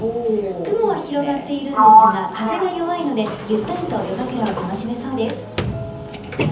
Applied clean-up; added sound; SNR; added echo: none; Sliding door; -2 dB; reverberation time 0.7 s.